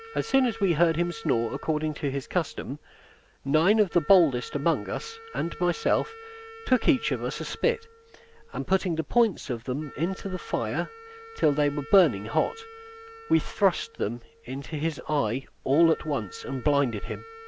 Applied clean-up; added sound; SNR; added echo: none; Wind instrument, woodwind instrument; 20 dB; none.